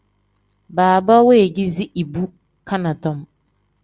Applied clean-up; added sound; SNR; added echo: none; none; none; none.